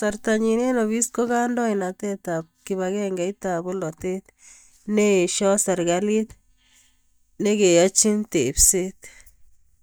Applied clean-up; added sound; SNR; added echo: neural mask model DeepFilterNet 3.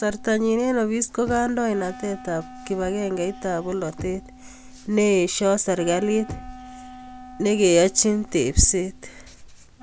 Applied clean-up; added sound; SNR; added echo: none; Wind instrument, woodwind instrument + Knock; 19 dB; none.